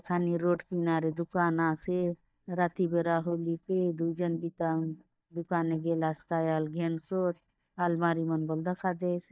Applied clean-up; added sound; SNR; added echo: neural mask model DeepFilterNet 3.